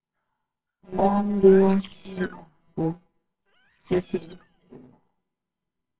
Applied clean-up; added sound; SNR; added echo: neural separator model SepFormer WHAMR!.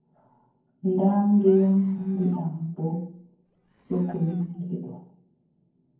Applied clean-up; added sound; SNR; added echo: neural separator model SepFormer DNS4.